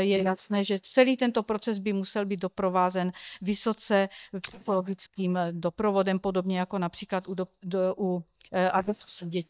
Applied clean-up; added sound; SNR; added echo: neural mask model DeepFilterNet 3.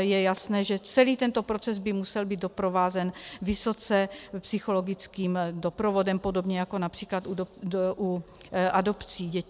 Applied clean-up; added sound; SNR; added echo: none; none; none; none.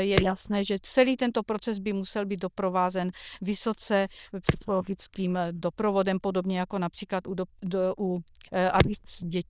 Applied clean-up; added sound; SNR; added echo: neural diffusion model UNIVERSE++.